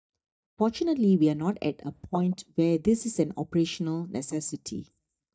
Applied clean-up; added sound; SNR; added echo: neural mask model DeepFilterNet 3.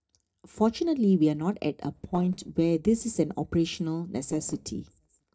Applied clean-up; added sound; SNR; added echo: neural separator model SepFormer DNS4.